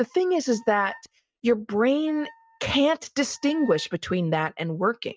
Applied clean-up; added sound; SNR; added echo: neural mask model RNNoise.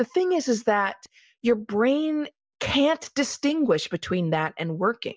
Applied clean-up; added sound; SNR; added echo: none; none; none; none.